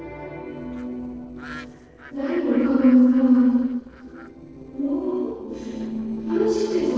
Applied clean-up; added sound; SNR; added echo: neural separator model SepFormer DNS4.